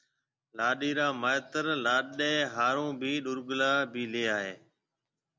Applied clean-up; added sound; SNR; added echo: none; none; none; none.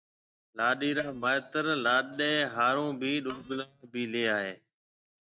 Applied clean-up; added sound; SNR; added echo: neural mask model DeepFilterNet 3.